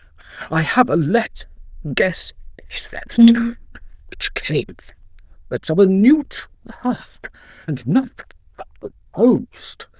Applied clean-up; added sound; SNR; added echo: neural diffusion model UNIVERSE++.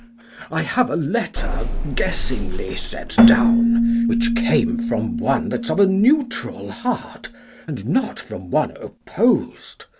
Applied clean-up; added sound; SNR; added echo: none; Bus / Engine + Keyboard (musical); -1 dB; none.